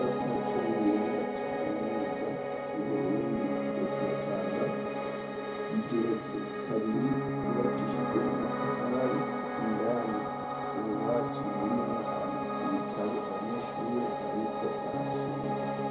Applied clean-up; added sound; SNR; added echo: none; Piano; -2 dB; reverberation time 0.3 s.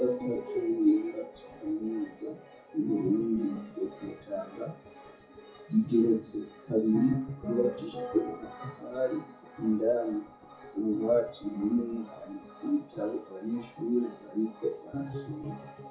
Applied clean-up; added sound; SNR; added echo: classical method WPE with log-MMSE.